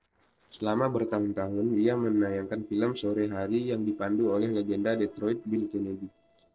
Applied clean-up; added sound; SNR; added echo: neural separator model SepFormer DNS4.